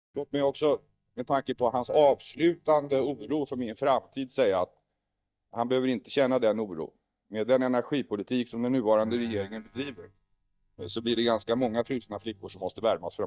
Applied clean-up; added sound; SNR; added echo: neural mask model DeepFilterNet 3.